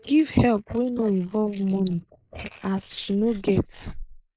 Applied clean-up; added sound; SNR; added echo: neural mask model Resemble Enhance denoiser.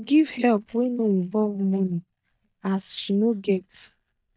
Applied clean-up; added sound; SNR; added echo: neural mask model DeepFilterNet 3.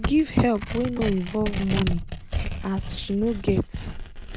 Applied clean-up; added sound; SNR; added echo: none; Tearing; 5 dB; none.